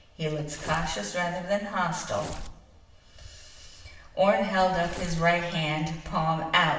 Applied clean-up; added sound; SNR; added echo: none; Tearing; 13 dB; reverberation time 1.0 s.